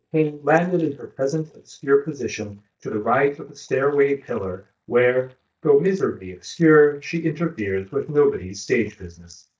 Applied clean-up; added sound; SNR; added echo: neural mask model DeepFilterNet 3.